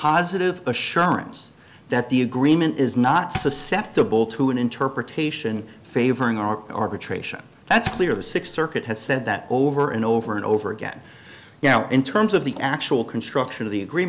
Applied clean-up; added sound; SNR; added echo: none; Thump, thud; 17 dB; none.